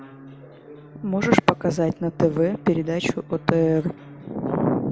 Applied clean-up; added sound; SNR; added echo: none; none; none; none.